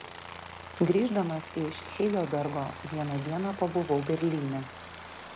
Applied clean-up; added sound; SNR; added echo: none; Aircraft; 13 dB; none.